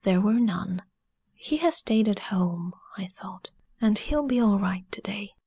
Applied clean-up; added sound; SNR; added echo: none; none; none; none.